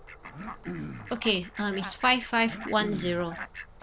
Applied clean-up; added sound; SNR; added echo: none; Fowl + Cough; 10 dB; none.